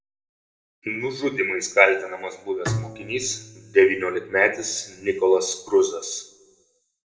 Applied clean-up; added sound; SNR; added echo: none; Bowed string instrument; 12 dB; reverberation time 0.6 s.